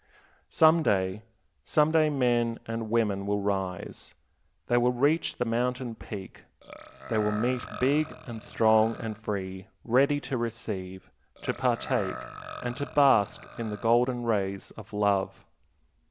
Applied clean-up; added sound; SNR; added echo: none; Burping, eructation; 14 dB; none.